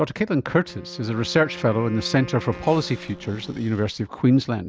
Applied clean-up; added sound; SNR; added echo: none; Cupboard open or close / Door + Wind instrument, woodwind instrument; 18 dB; none.